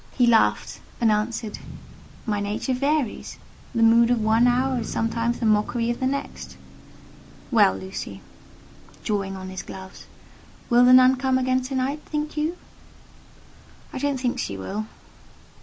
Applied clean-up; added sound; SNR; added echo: none; Motor vehicle (road); 18 dB; none.